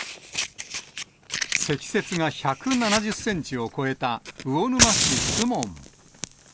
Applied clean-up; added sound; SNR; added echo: none; Fire; 1 dB; none.